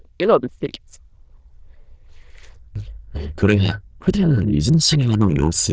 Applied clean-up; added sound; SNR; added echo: neural diffusion model UNIVERSE++.